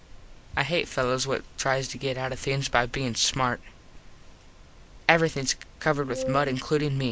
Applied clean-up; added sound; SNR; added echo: none; Wind instrument, woodwind instrument; 6 dB; none.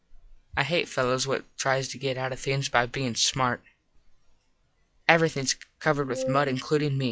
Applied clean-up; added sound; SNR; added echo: classical method log-MMSE.